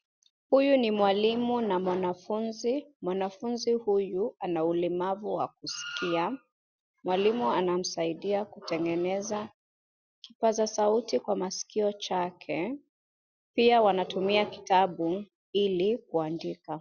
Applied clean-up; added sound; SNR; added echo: none; none; none; none.